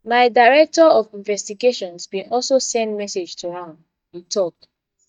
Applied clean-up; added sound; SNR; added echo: neural mask model DeepFilterNet 3.